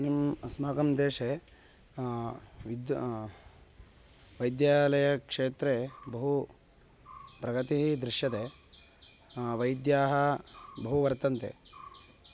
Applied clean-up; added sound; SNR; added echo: none; none; none; none.